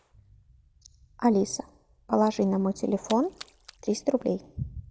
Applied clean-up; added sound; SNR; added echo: none; Splash, splatter; 19 dB; none.